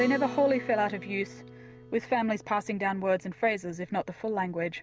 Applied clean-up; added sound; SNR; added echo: none; Acoustic guitar; 14 dB; none.